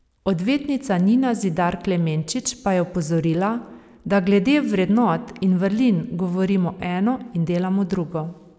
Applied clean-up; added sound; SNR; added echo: none; none; none; none.